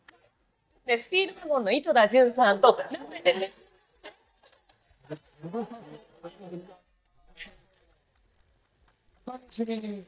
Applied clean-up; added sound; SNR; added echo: neural mask model DeepFilterNet 3.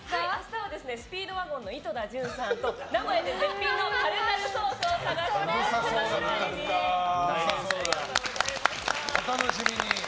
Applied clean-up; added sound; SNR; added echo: none; none; none; none.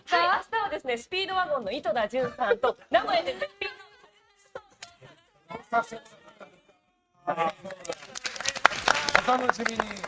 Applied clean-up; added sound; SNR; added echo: neural mask model RNNoise.